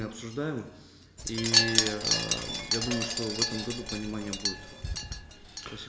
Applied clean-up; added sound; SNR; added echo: none; Wind chime; -3 dB; reverberation time 1.0 s.